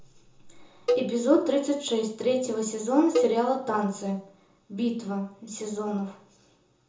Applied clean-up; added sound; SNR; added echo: none; Cowbell; 5 dB; reverberation time 0.5 s.